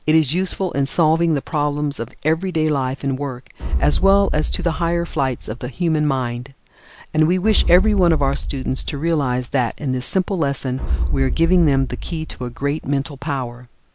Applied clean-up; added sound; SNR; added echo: none; Boom; 3 dB; none.